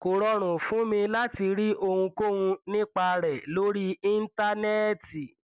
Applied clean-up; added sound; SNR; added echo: none; none; none; none.